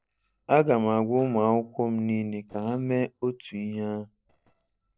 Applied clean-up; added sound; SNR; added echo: neural separator model SepFormer DNS4.